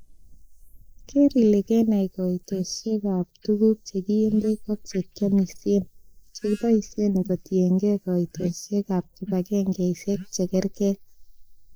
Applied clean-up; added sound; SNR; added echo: neural mask model Resemble Enhance denoiser.